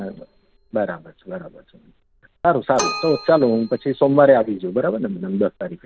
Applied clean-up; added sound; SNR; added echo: none; Keyboard (musical); 15 dB; none.